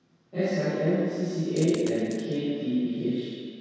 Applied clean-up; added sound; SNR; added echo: none; Coin (dropping); 17 dB; reverberation time 2.0 s.